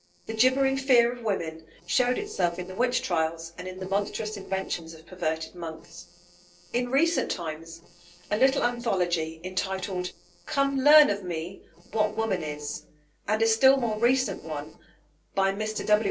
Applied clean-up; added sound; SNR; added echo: neural separator model SepFormer DNS4.